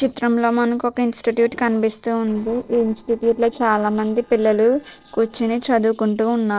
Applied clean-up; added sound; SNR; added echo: neural separator model SepFormer DNS4.